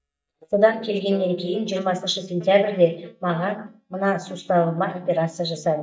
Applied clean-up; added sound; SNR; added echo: neural mask model DeepFilterNet 3.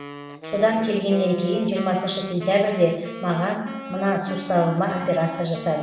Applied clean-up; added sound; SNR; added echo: none; Wind instrument, woodwind instrument; 12 dB; reverberation time 0.9 s.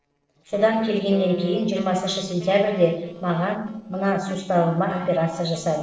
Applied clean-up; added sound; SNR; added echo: neural separator model SepFormer DNS4.